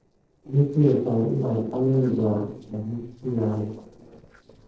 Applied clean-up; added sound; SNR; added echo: neural separator model SepFormer DNS4.